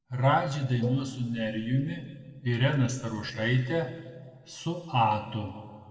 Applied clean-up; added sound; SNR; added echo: neural separator model SepFormer DNS4.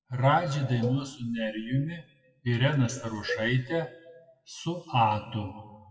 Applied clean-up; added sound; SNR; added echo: classical method WPE with log-MMSE.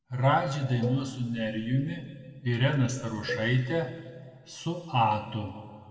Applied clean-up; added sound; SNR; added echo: none; Cowbell; 15 dB; reverberation time 1.8 s.